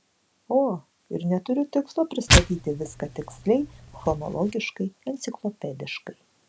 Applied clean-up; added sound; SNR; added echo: none; Tearing; -2 dB; none.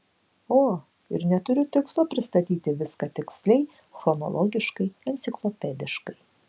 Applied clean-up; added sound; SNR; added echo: none; none; none; none.